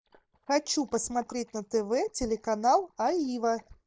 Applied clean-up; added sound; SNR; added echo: neural mask model DeepFilterNet 3.